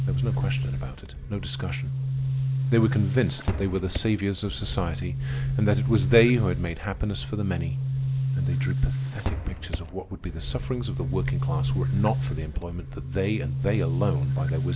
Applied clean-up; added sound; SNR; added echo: none; Boom; 0 dB; none.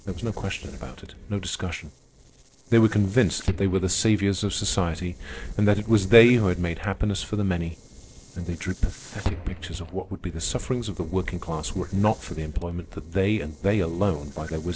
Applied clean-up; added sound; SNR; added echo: neural separator model SepFormer DNS4.